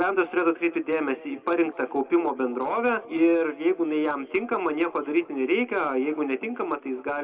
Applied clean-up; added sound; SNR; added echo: none; none; none; reverberation time 1.9 s.